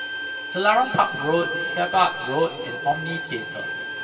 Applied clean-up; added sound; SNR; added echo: none; Bowed string instrument; 6 dB; reverberation time 2.4 s.